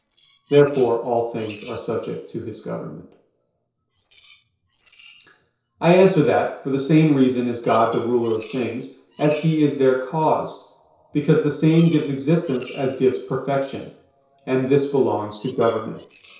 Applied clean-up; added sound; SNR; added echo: neural separator model SepFormer DNS4.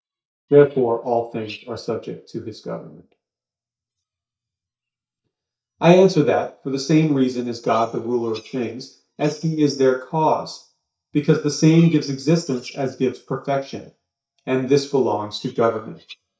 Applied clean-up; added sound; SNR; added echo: neural mask model DeepFilterNet 3.